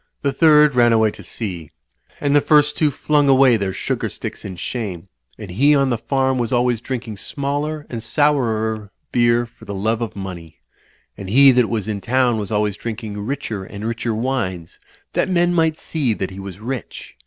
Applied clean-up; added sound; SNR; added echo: none; none; none; none.